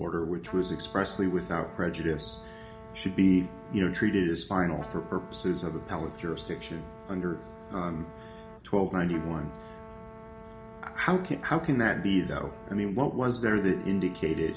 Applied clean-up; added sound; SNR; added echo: none; Trumpet; 17 dB; reverberation time 0.4 s.